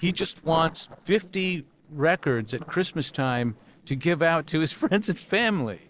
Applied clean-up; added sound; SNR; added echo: neural separator model SepFormer DNS4.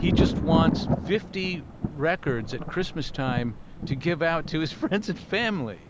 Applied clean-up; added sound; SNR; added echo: none; Thunder; 1 dB; none.